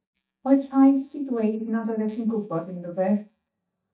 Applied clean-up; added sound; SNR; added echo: neural mask model DeepFilterNet 3.